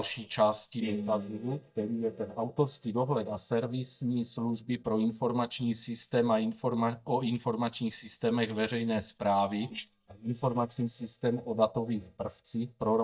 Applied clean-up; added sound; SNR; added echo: neural mask model DeepFilterNet 3.